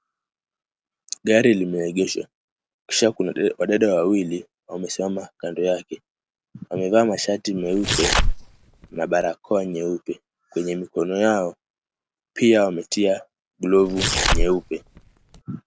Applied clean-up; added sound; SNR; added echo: none; Tearing; 0 dB; none.